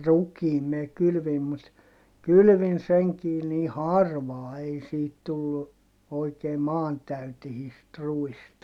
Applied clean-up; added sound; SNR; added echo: none; none; none; none.